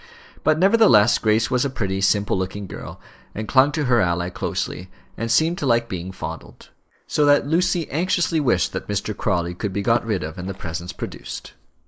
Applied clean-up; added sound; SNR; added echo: neural mask model Resemble Enhance denoiser.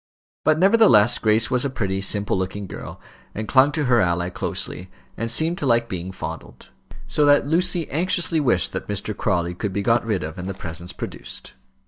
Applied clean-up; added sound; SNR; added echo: neural mask model DeepFilterNet 3.